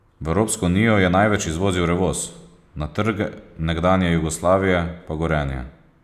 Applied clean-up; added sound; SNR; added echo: none; none; none; none.